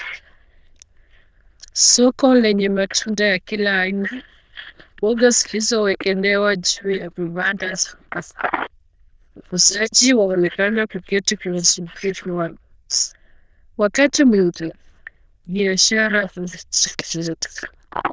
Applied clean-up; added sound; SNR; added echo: neural diffusion model UNIVERSE++.